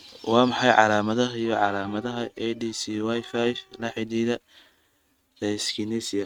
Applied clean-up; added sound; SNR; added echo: neural mask model RNNoise.